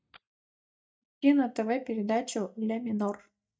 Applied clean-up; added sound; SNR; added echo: neural mask model DeepFilterNet 3.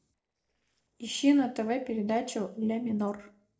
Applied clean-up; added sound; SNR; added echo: neural separator model SepFormer DNS4.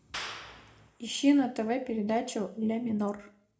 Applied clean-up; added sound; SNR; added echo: none; Clapping; 16 dB; reverberation time 0.4 s.